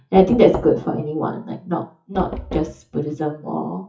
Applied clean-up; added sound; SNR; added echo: classical method WPE with log-MMSE.